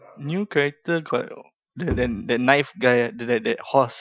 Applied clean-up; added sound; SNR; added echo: classical method Wiener filter.